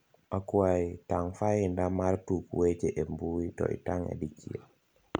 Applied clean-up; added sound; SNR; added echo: none; none; none; none.